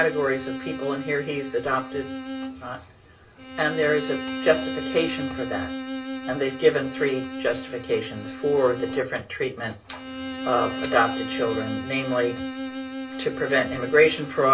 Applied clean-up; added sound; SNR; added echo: none; Bowed string instrument; 7 dB; reverberation time 0.2 s.